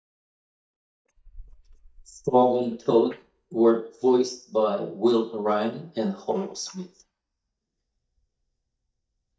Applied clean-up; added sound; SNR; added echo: neural mask model DeepFilterNet 3.